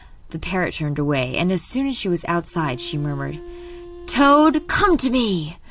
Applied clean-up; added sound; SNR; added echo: none; Wind instrument, woodwind instrument; 18 dB; none.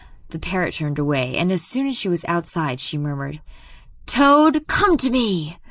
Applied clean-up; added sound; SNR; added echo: neural mask model Resemble Enhance denoiser.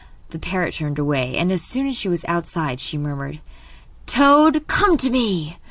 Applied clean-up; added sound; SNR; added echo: none; none; none; none.